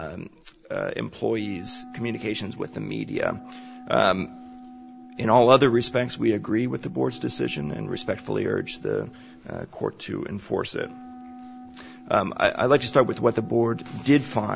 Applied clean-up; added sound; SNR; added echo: none; Wind instrument, woodwind instrument; 19 dB; none.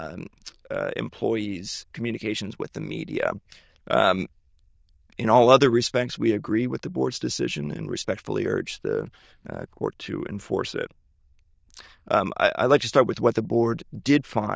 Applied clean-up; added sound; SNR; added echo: neural diffusion model UNIVERSE++.